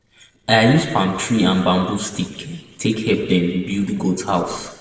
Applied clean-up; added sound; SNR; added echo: neural separator model SepFormer DNS4.